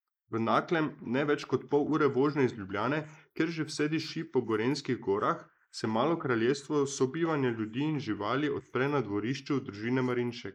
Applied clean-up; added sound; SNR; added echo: neural mask model Resemble Enhance denoiser.